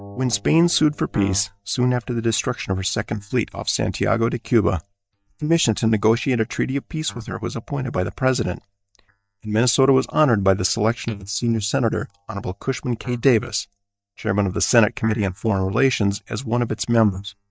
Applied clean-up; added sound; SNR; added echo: neural mask model DeepFilterNet 3.